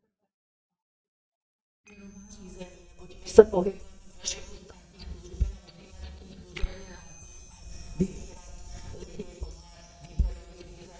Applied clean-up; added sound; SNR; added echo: neural mask model DeepFilterNet 3.